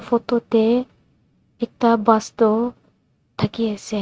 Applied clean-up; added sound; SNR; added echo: neural mask model RNNoise.